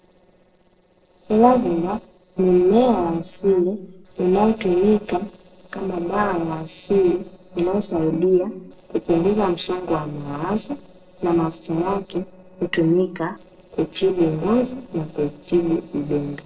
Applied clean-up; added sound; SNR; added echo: neural separator model SepFormer DNS4.